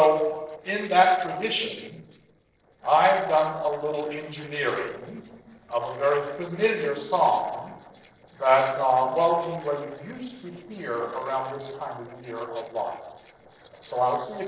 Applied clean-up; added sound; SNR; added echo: neural separator model SepFormer DNS4.